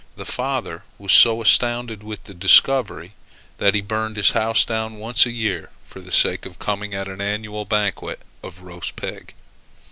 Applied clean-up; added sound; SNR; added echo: none; none; none; none.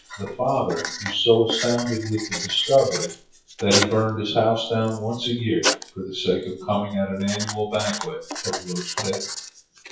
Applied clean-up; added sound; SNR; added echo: classical method WPE with log-MMSE.